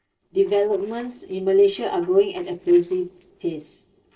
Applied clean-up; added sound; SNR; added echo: neural separator model SepFormer DNS4.